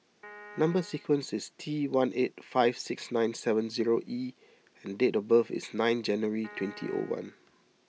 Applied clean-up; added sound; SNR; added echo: none; Piano; 18 dB; none.